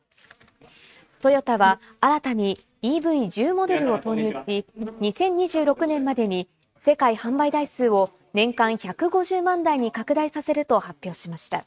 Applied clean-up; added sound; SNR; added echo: neural mask model RNNoise.